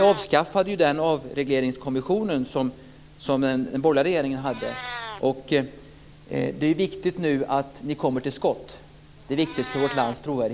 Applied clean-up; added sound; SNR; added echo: none; Meow; 18 dB; none.